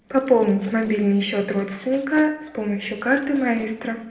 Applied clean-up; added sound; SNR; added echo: neural separator model SepFormer DNS4.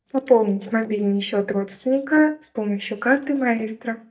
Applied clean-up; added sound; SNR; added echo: neural mask model DeepFilterNet 3.